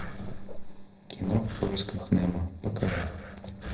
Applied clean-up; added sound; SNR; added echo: neural separator model SepFormer DNS4.